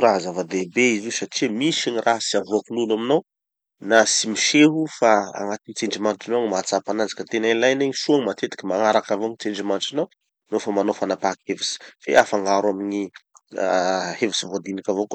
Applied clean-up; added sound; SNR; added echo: none; none; none; none.